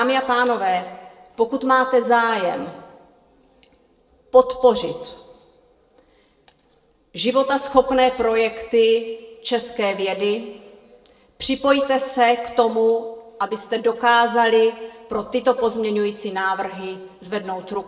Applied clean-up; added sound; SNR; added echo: none; none; none; reverberation time 0.8 s.